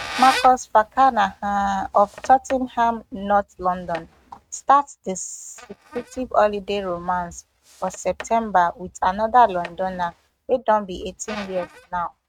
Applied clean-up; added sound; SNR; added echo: neural mask model RNNoise.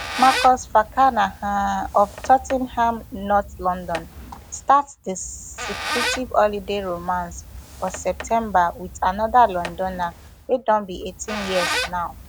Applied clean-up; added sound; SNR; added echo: none; Squeak; 10 dB; none.